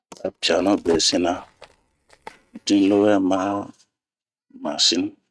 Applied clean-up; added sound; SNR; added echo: neural mask model RNNoise.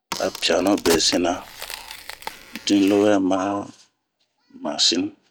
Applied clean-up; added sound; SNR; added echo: none; Crack; 11 dB; none.